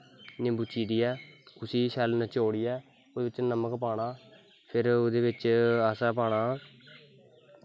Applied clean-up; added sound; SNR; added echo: none; none; none; none.